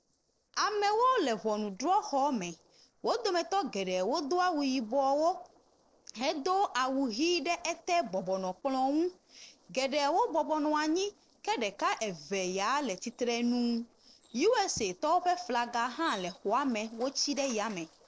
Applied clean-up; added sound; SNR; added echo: neural separator model SepFormer DNS4.